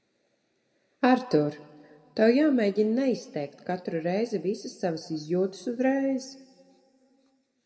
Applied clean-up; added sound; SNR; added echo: none; none; none; reverberation time 1.3 s.